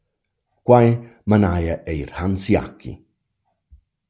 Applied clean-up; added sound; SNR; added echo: none; none; none; none.